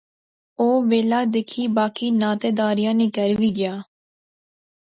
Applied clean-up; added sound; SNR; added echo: none; none; none; none.